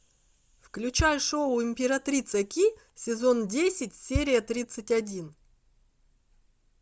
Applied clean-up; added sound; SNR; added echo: none; Bass drum; 10 dB; none.